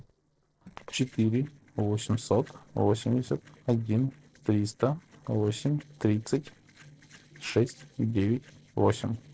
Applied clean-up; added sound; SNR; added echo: neural separator model SepFormer DNS4.